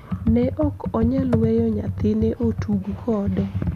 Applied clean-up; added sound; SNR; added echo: none; Computer keyboard; 4 dB; none.